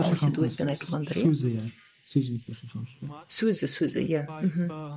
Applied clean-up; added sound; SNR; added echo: neural mask model Resemble Enhance denoiser.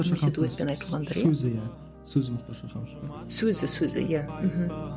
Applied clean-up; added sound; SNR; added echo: none; none; none; none.